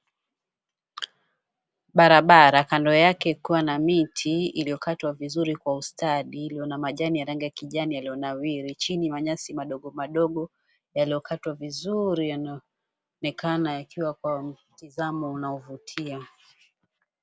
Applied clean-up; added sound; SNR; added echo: none; none; none; none.